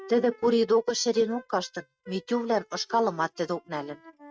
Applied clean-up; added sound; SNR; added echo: neural mask model RNNoise.